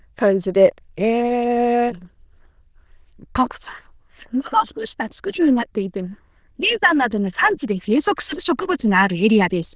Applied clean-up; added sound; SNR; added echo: neural diffusion model UNIVERSE++.